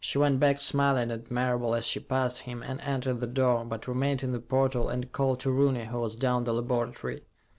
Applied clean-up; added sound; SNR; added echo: none; none; none; none.